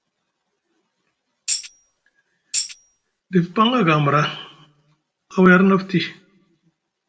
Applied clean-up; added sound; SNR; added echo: none; Tambourine; 6 dB; reverberation time 0.3 s.